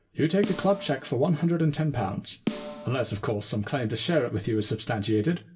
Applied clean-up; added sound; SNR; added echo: none; Snare drum; 12 dB; reverberation time 0.2 s.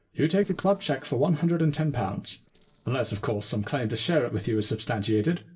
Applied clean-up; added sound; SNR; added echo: neural separator model SepFormer DNS4.